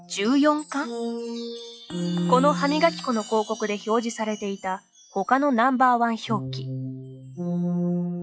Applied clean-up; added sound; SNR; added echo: classical method log-MMSE.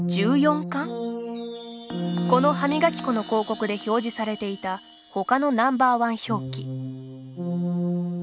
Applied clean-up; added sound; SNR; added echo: none; Chime; 20 dB; none.